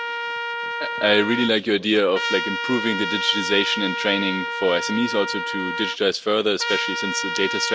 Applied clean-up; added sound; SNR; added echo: none; Trumpet; 4 dB; none.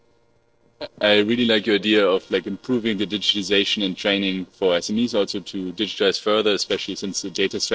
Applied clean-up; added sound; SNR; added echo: neural separator model SepFormer DNS4.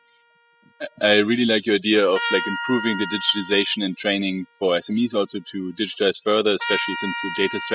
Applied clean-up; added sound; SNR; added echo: classical method spectral subtraction.